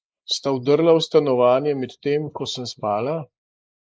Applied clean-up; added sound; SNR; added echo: neural mask model Resemble Enhance denoiser.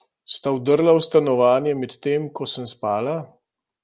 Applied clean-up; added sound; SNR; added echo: none; none; none; none.